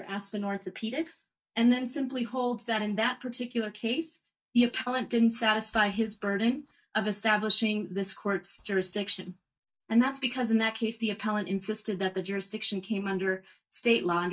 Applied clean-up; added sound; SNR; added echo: neural mask model DeepFilterNet 3.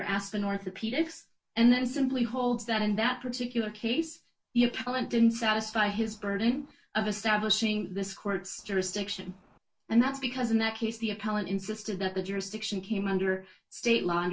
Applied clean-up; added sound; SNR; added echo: neural separator model SepFormer DNS4.